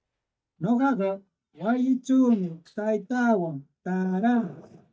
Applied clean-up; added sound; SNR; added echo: neural mask model DeepFilterNet 3.